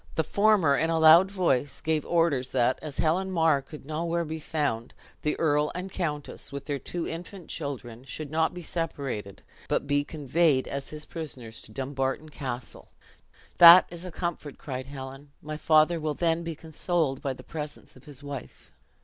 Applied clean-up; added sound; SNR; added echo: none; none; none; none.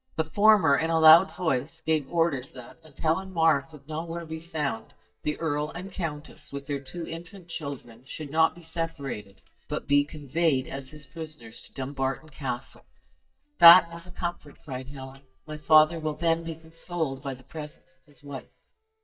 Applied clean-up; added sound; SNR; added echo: neural mask model DeepFilterNet 3.